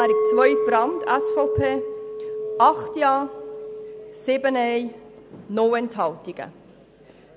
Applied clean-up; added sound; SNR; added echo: none; Chink, clink; 3 dB; none.